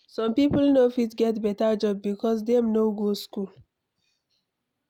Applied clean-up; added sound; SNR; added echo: none; none; none; none.